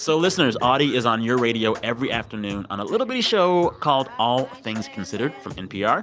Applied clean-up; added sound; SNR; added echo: none; none; none; none.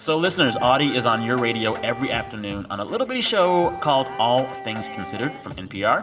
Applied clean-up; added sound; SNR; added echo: none; Wind instrument, woodwind instrument; 13 dB; reverberation time 1.3 s.